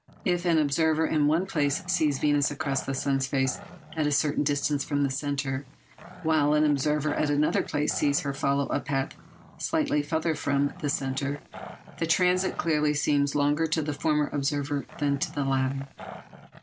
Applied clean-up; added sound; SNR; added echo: none; Growling; 19 dB; none.